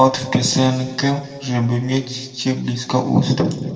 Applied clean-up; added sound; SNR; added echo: none; none; none; reverberation time 1.5 s.